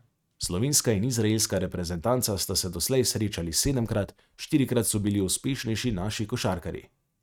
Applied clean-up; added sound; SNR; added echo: neural mask model RNNoise.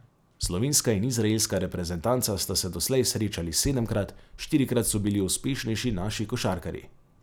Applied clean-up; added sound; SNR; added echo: none; Bass drum; 17 dB; none.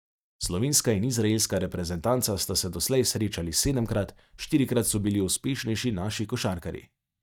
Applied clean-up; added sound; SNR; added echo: neural mask model DeepFilterNet 3.